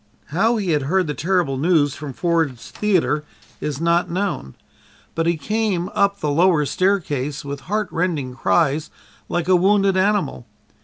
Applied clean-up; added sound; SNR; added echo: none; none; none; none.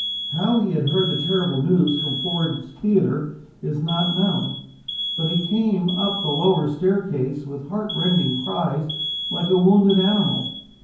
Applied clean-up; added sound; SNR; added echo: none; Alarm; 9 dB; reverberation time 0.9 s.